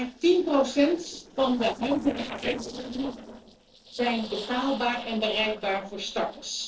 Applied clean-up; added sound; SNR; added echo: neural separator model SepFormer DNS4.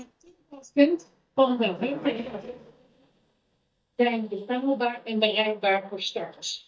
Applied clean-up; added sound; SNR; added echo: neural mask model DeepFilterNet 3.